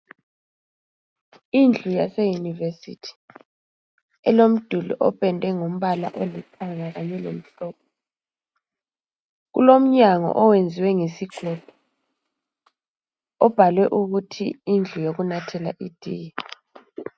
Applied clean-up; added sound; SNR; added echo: neural mask model RNNoise.